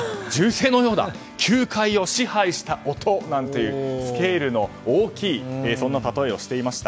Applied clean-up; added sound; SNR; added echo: none; none; none; none.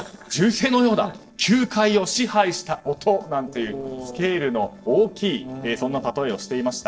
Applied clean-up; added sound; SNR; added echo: neural separator model SepFormer DNS4.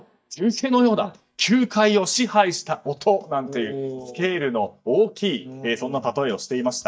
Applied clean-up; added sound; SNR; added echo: neural mask model DeepFilterNet 3.